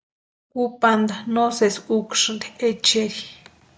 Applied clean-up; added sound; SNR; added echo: none; none; none; none.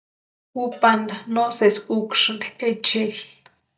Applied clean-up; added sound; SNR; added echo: neural mask model DeepFilterNet 3.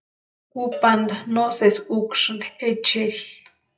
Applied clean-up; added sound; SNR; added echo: classical method WPE with log-MMSE.